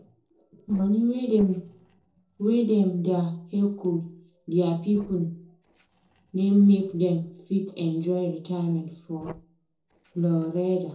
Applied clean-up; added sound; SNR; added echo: neural separator model SepFormer DNS4.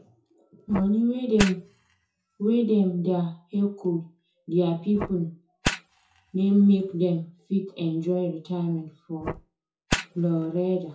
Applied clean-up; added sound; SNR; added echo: classical method WPE with log-MMSE.